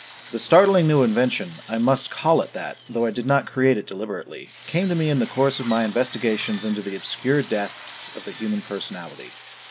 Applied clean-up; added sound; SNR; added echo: none; Drill; 20 dB; none.